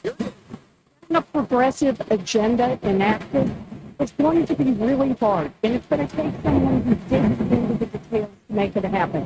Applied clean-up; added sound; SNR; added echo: neural mask model RNNoise.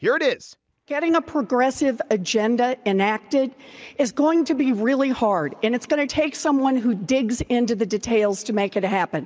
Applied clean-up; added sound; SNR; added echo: none; none; none; none.